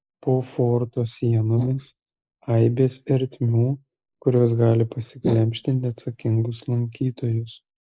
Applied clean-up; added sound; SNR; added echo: neural mask model Resemble Enhance denoiser.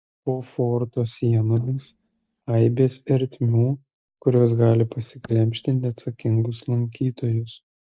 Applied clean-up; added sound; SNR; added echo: neural mask model DeepFilterNet 3.